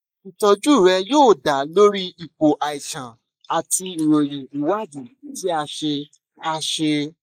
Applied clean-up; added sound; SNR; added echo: neural mask model Resemble Enhance denoiser.